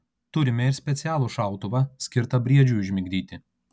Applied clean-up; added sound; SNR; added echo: none; none; none; none.